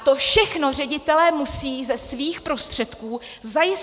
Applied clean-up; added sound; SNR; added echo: none; none; none; none.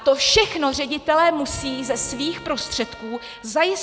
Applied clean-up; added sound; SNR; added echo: none; Bowed string instrument + Trumpet; 20 dB; none.